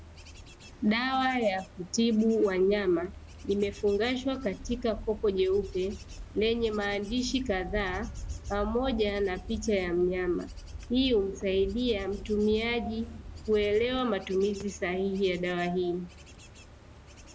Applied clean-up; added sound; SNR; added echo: none; Wind / Bird / Insect; 14 dB; none.